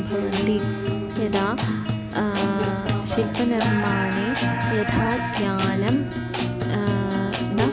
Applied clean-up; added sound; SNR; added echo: none; Guitar; -1 dB; none.